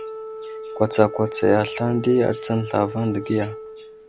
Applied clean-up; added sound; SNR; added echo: none; Wind instrument, woodwind instrument; 11 dB; none.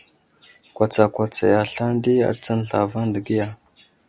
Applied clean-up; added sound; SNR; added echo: none; none; none; none.